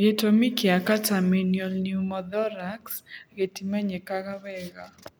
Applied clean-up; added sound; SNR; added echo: none; none; none; none.